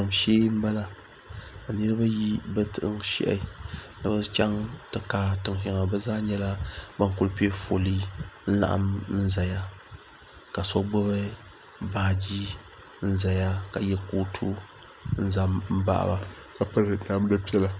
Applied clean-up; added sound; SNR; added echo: none; none; none; none.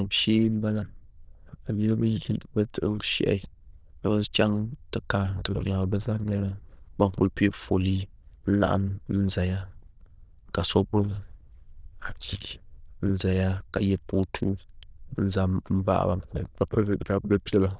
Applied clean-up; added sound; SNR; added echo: neural diffusion model UNIVERSE++.